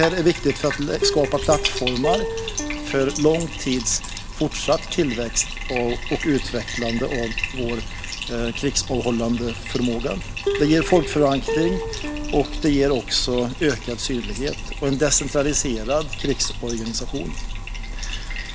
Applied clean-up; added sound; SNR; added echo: none; Plucked string instrument + Bathtub (filling or washing); 5 dB; none.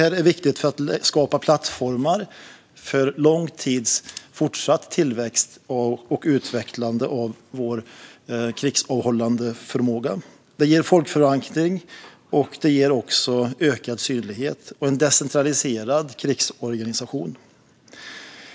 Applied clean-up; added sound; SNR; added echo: none; none; none; none.